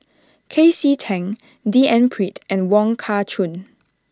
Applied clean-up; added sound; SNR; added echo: none; none; none; none.